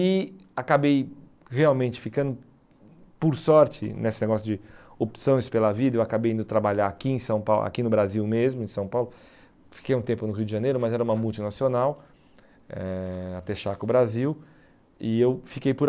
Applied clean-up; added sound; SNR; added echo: none; none; none; none.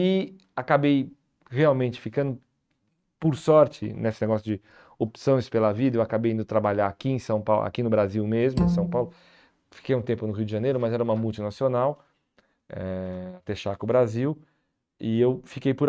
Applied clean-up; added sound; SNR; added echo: neural mask model RNNoise.